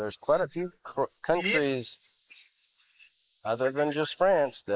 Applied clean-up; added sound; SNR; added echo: neural mask model Resemble Enhance denoiser.